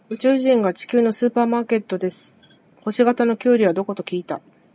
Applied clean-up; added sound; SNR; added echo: none; none; none; none.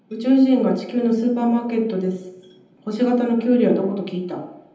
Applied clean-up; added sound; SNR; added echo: none; none; none; reverberation time 0.9 s.